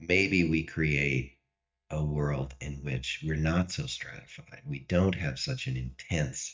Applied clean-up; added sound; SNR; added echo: neural mask model DeepFilterNet 3.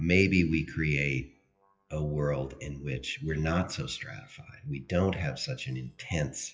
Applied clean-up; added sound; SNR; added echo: classical method WPE with log-MMSE.